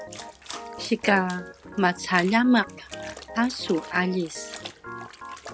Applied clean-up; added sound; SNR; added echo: none; Trickle, dribble / Splash, splatter + Organ; 13 dB; none.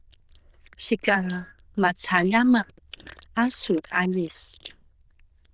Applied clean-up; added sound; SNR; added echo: neural diffusion model UNIVERSE++.